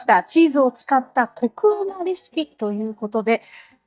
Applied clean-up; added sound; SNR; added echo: neural mask model DeepFilterNet 3.